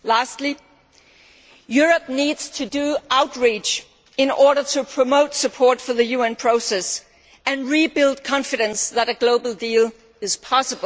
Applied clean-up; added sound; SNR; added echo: none; none; none; none.